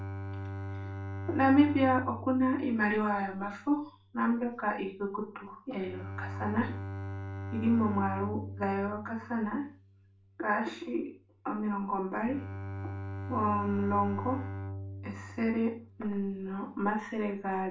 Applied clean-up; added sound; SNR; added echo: none; Bowed string instrument; 9 dB; reverberation time 0.3 s.